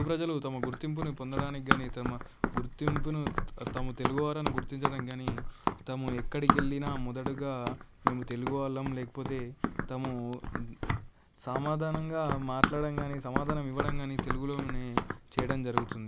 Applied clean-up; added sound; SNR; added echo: none; Run; -1 dB; none.